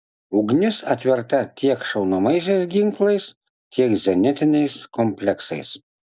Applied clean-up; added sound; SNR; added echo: none; none; none; none.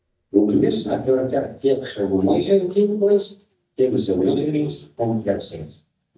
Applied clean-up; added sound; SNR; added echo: neural mask model DeepFilterNet 3.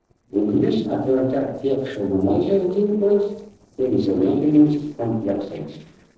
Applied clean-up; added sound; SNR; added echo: neural separator model SepFormer DNS4.